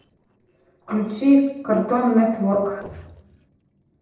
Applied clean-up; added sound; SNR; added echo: neural separator model SepFormer DNS4.